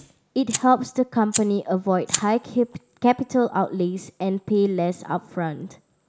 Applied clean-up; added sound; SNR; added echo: neural mask model Resemble Enhance denoiser.